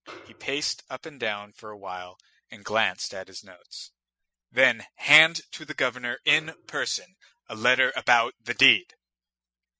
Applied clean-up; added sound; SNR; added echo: classical method spectral subtraction.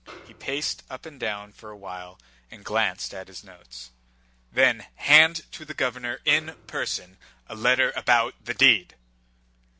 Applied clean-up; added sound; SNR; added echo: none; Snare drum; 20 dB; none.